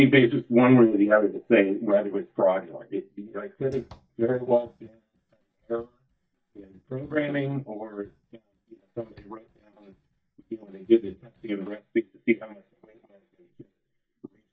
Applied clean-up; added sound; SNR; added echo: neural mask model DeepFilterNet 3.